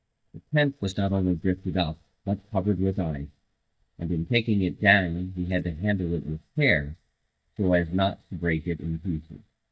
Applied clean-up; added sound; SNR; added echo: neural mask model DeepFilterNet 3.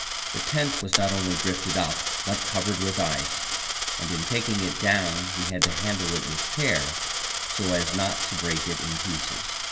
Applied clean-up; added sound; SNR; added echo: none; Coin (dropping); 0 dB; reverberation time 1.7 s.